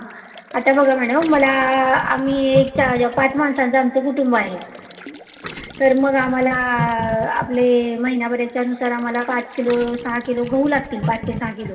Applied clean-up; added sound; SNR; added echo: none; Gurgling; 14 dB; reverberation time 1.6 s.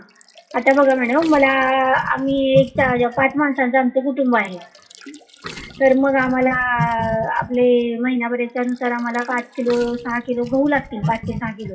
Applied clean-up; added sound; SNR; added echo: classical method WPE with log-MMSE.